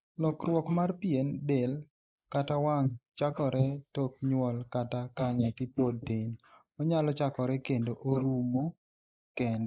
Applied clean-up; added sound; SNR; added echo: neural mask model Resemble Enhance denoiser.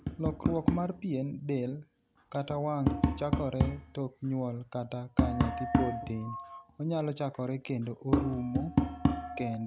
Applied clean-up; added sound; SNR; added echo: none; Tap; -1 dB; none.